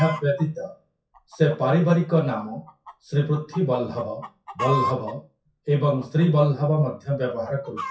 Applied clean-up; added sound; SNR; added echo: classical method WPE with log-MMSE.